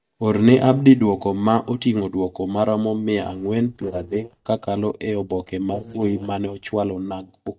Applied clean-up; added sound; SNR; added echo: neural mask model DeepFilterNet 3.